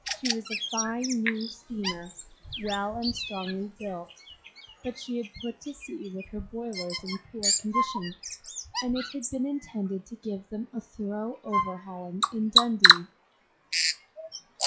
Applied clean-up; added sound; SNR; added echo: classical method log-MMSE.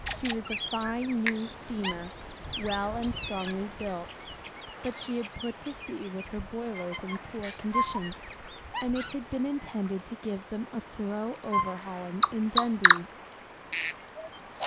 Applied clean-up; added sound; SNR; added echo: none; Wind instrument, woodwind instrument + Bird vocalization, bird call, bird song; -4 dB; none.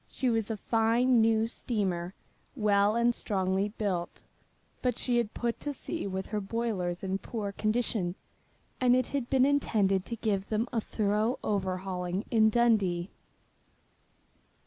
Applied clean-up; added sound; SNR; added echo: none; none; none; none.